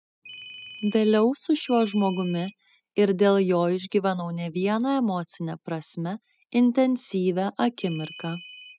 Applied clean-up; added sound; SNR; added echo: classical method spectral subtraction.